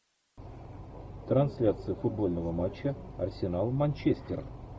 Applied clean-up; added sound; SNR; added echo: none; none; none; none.